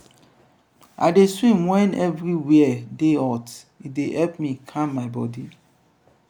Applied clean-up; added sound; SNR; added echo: none; none; none; none.